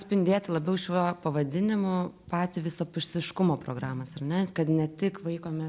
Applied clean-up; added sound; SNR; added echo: none; none; none; none.